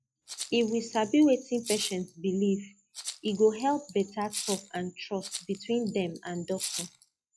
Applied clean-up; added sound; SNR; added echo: classical method log-MMSE.